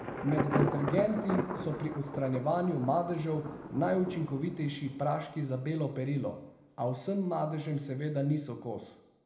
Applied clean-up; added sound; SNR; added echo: none; Thunder; 7 dB; reverberation time 0.7 s.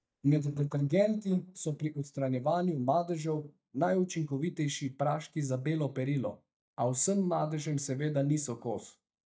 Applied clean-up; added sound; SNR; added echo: neural mask model DeepFilterNet 3.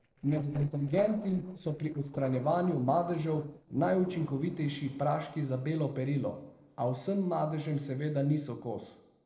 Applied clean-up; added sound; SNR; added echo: neural separator model SepFormer DNS4.